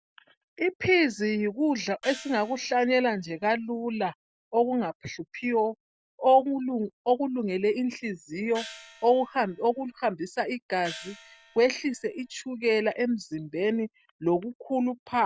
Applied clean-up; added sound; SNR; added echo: none; Gong; 19 dB; none.